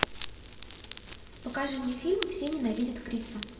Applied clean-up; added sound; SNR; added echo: none; Crackle; 6 dB; reverberation time 1.6 s.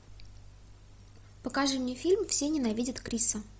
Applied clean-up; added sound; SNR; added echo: none; none; none; none.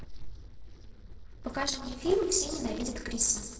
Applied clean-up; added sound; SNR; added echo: neural separator model SepFormer DNS4.